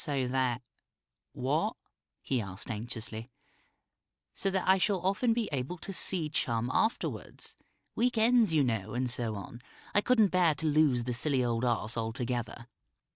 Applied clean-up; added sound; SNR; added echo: none; none; none; none.